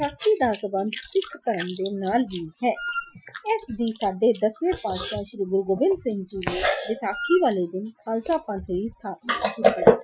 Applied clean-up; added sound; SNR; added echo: classical method Wiener filter.